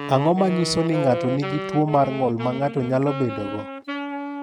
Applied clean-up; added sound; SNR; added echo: neural mask model RNNoise.